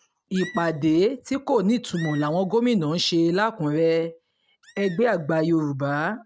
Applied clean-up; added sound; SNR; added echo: neural mask model RNNoise.